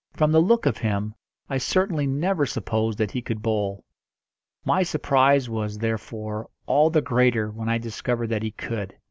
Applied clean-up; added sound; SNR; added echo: none; none; none; none.